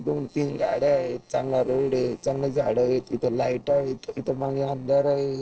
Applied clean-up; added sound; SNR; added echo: neural separator model SepFormer DNS4.